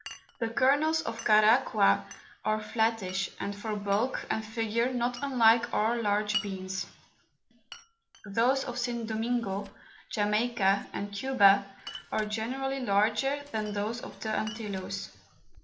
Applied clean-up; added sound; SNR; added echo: none; Glass; 19 dB; none.